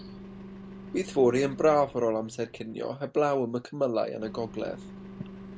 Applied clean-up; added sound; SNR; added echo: none; Engine; 16 dB; none.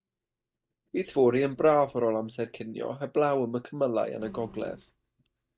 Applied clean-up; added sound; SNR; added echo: neural mask model DeepFilterNet 3.